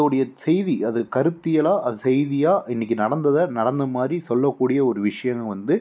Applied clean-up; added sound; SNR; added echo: none; none; none; none.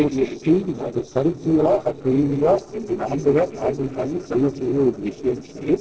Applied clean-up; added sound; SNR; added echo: neural separator model SepFormer DNS4.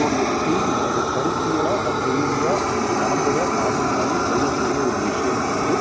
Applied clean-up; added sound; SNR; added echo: none; Fire; -5 dB; none.